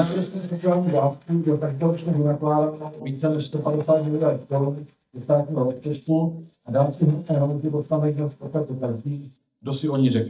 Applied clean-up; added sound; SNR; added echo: neural mask model DeepFilterNet 3.